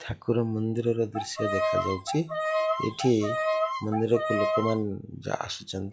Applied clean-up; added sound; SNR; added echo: classical method log-MMSE.